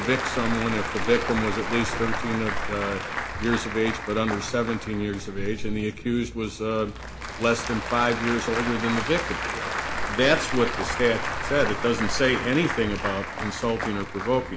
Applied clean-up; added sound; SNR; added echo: none; Applause / Crowd; 4 dB; none.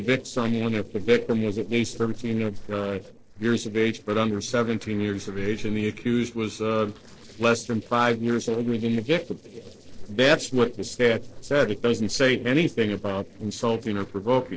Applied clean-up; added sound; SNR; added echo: neural separator model SepFormer DNS4.